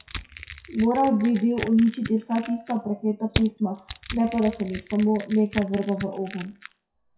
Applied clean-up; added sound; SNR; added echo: classical method WPE with log-MMSE.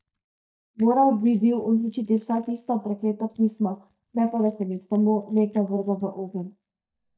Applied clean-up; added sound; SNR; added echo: neural mask model DeepFilterNet 3.